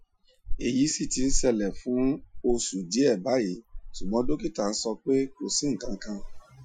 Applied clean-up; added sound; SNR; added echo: classical method Wiener filter.